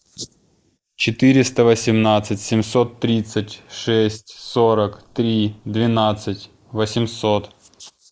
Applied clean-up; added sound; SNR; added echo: neural mask model Resemble Enhance denoiser.